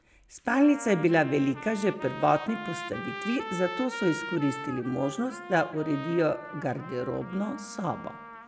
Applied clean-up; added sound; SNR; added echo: none; Trumpet; 11 dB; none.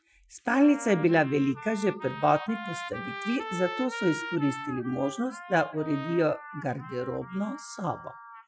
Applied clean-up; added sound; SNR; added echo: classical method Wiener filter.